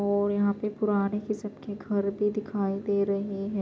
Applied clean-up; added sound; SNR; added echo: none; none; none; none.